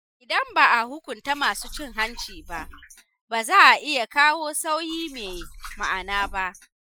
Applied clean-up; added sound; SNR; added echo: classical method Wiener filter.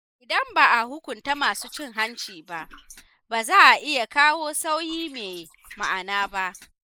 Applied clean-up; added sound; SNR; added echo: neural mask model Resemble Enhance denoiser.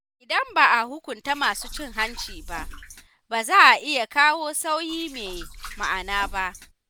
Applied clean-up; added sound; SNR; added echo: none; Liquid; 14 dB; none.